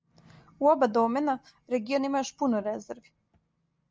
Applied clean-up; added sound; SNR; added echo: none; none; none; none.